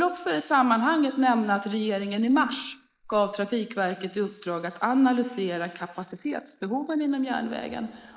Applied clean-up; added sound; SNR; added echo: neural mask model Resemble Enhance denoiser.